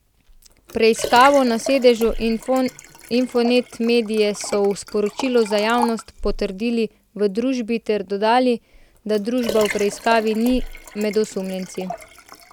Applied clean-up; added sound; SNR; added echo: none; Liquid; 13 dB; none.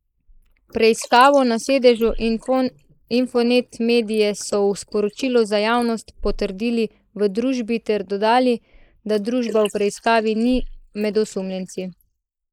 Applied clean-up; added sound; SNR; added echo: neural mask model Resemble Enhance denoiser.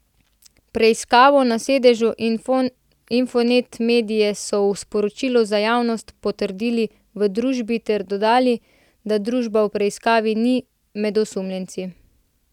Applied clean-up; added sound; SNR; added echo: none; none; none; none.